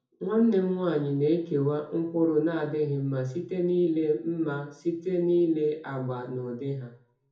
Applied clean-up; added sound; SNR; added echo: none; none; none; reverberation time 0.6 s.